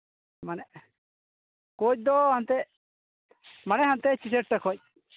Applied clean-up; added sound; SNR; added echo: none; none; none; none.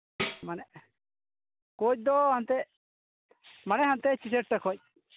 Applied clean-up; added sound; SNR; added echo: none; Tambourine; -4 dB; none.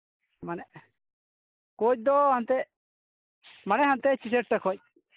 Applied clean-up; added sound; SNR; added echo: neural mask model Resemble Enhance denoiser.